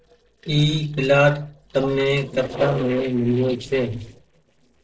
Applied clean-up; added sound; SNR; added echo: neural separator model SepFormer DNS4.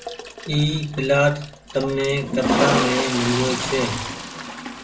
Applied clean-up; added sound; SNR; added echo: none; Toilet flush; 3 dB; reverberation time 0.3 s.